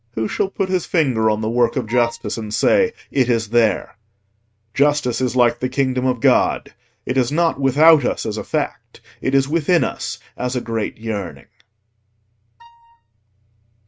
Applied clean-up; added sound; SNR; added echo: neural mask model RNNoise.